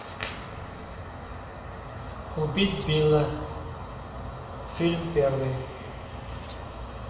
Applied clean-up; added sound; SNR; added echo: none; Cutlery, silverware; 20 dB; reverberation time 1.0 s.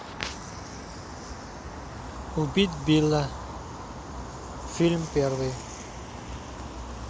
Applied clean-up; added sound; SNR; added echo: none; none; none; none.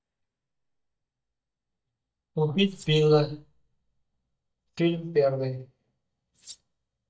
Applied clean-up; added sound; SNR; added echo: neural mask model DeepFilterNet 3.